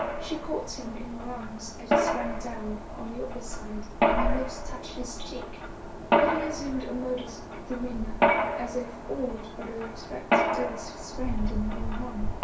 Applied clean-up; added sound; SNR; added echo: none; Mechanisms; -3 dB; reverberation time 0.3 s.